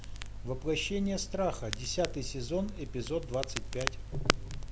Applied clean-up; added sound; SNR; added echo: none; Crackle; 1 dB; none.